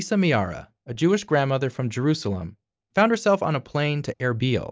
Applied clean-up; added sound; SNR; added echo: none; none; none; none.